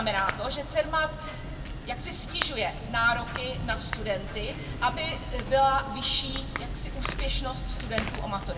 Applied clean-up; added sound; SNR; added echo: none; Crack / Crackle; 4 dB; reverberation time 1.3 s.